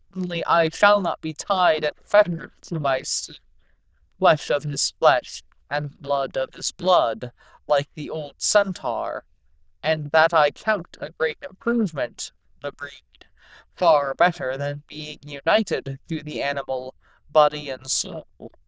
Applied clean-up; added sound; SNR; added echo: neural diffusion model UNIVERSE++.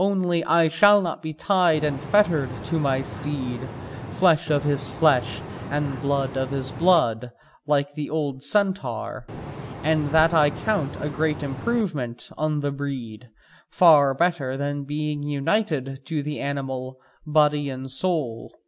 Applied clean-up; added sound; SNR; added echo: none; Boat, Water vehicle; 10 dB; none.